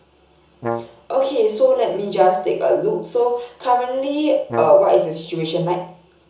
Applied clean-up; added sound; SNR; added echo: none; Brass instrument; 11 dB; reverberation time 0.7 s.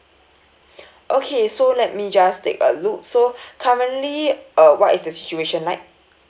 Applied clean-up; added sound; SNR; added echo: none; none; none; none.